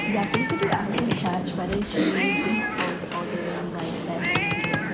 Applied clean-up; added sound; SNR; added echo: none; Cat + Computer keyboard; -3 dB; none.